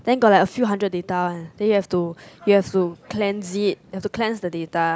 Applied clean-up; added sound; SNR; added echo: none; none; none; none.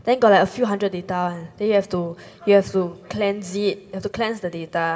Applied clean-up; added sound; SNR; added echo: none; none; none; reverberation time 0.9 s.